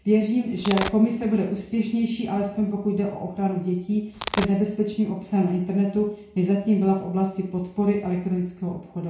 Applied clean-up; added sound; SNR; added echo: none; Domestic sounds, home sounds; 5 dB; reverberation time 0.6 s.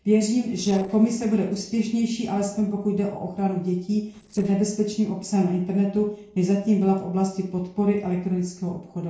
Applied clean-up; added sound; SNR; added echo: neural separator model SepFormer DNS4.